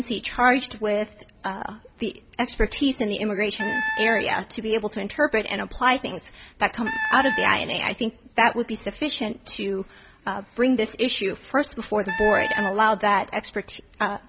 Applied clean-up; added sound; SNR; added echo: none; Wind instrument, woodwind instrument; 4 dB; none.